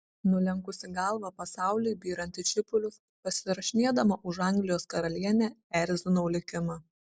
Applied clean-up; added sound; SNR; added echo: none; none; none; none.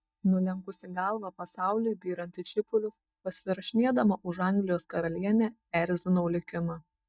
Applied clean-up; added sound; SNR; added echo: neural mask model DeepFilterNet 3.